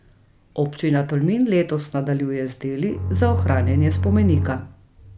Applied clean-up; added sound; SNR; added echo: none; Bowed string instrument; -1 dB; none.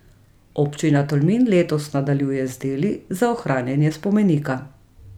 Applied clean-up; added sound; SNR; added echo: none; none; none; none.